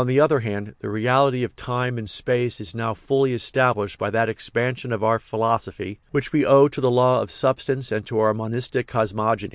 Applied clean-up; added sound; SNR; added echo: none; none; none; none.